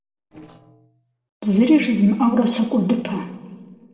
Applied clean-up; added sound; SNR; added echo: neural separator model SepFormer DNS4.